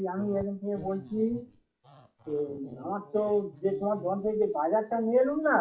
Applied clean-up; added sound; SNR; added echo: classical method WPE with log-MMSE.